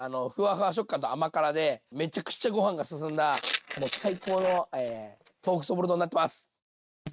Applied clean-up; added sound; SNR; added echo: neural mask model RNNoise.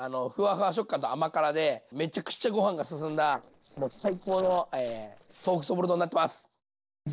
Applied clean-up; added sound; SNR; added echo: neural separator model SepFormer DNS4.